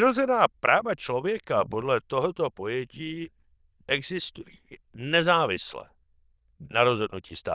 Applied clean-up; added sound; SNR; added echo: neural diffusion model UNIVERSE++.